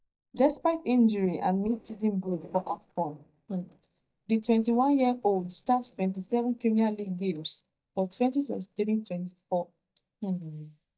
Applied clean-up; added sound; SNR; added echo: neural mask model DeepFilterNet 3.